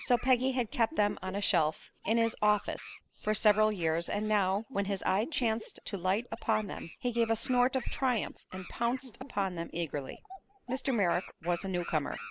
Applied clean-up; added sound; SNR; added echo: neural mask model Resemble Enhance denoiser.